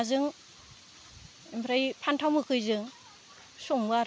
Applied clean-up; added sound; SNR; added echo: none; none; none; none.